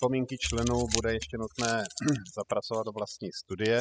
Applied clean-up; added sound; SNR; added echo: classical method spectral subtraction.